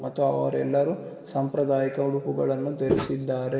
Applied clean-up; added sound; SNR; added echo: none; Walk, footsteps; 0 dB; reverberation time 1.6 s.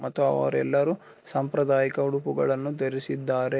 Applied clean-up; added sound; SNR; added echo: none; none; none; none.